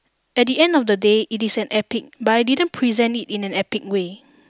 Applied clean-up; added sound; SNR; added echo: none; none; none; none.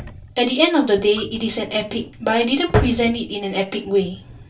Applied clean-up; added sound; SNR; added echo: none; Drawer open or close; 8 dB; reverberation time 0.2 s.